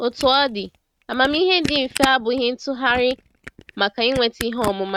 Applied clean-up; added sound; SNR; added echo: neural mask model RNNoise.